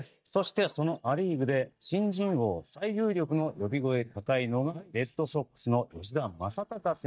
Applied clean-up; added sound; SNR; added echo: neural mask model DeepFilterNet 3.